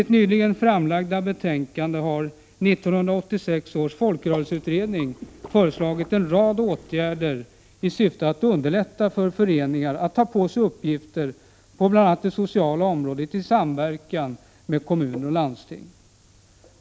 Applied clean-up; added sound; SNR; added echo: none; Water / Liquid; 18 dB; none.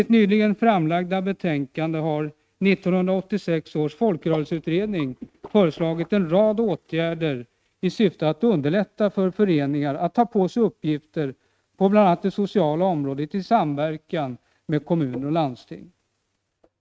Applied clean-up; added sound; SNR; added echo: neural mask model RNNoise.